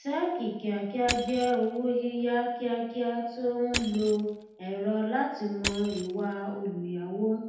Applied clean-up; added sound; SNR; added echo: none; Crushing; 10 dB; reverberation time 0.8 s.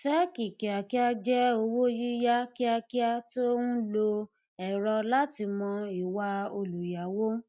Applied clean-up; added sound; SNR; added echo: none; none; none; none.